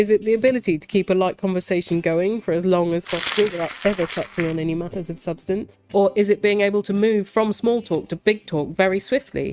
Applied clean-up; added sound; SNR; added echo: neural mask model RNNoise.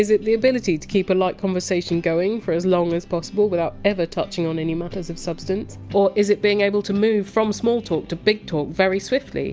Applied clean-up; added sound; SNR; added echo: none; none; none; none.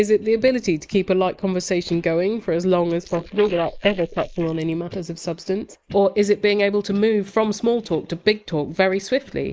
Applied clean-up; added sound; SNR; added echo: neural mask model Resemble Enhance denoiser.